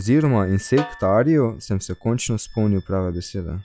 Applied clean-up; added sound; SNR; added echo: classical method log-MMSE.